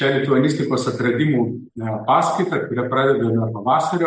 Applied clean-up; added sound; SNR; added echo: none; none; none; none.